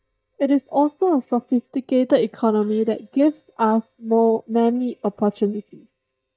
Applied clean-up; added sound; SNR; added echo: neural mask model DeepFilterNet 3.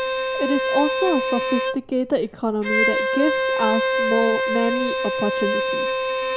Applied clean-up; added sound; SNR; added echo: none; Bowed string instrument; -1 dB; none.